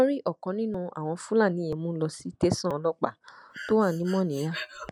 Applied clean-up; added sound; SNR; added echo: none; Breathing; 14 dB; none.